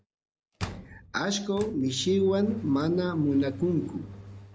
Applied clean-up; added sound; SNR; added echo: none; Engine; 13 dB; none.